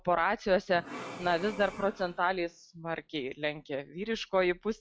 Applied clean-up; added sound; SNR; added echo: classical method log-MMSE.